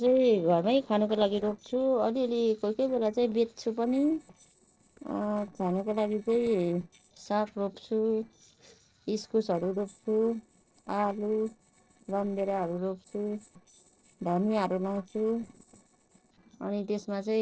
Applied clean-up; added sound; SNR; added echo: neural separator model SepFormer DNS4.